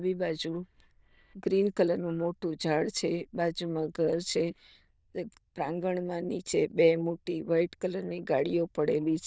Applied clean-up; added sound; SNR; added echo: neural diffusion model UNIVERSE++.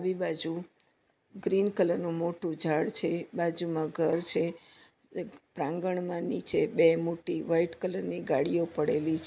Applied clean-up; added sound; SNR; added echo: none; none; none; none.